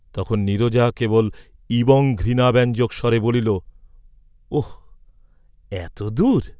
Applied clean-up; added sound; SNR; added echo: none; none; none; none.